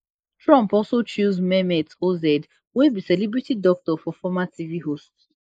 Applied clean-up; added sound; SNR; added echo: neural mask model Resemble Enhance denoiser.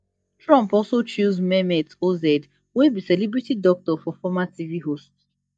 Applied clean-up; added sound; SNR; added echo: neural mask model DeepFilterNet 3.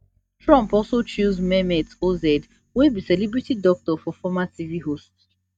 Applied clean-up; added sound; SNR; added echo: neural mask model RNNoise.